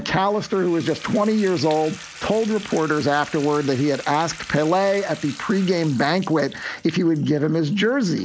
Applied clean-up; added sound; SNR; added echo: none; Bathtub (filling or washing) / Water tap, faucet; 19 dB; none.